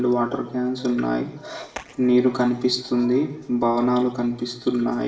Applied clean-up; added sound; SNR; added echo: none; none; none; reverberation time 0.7 s.